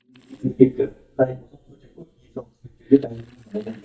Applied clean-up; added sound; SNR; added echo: neural mask model DeepFilterNet 3.